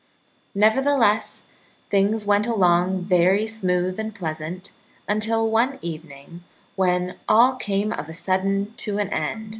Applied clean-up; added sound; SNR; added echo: none; Keyboard (musical); 19 dB; none.